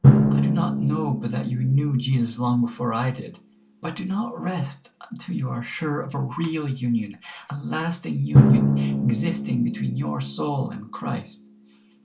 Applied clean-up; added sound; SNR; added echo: none; Drum; -1 dB; reverberation time 0.2 s.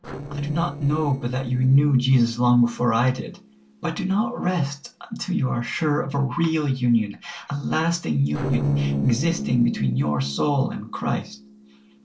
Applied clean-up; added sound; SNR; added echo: neural separator model SepFormer DNS4.